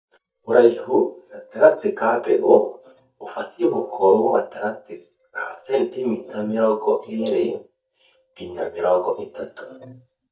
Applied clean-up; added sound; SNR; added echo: neural mask model DeepFilterNet 3.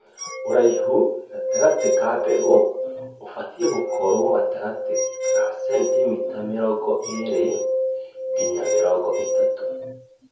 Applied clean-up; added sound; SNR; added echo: none; Glass; 0 dB; reverberation time 0.6 s.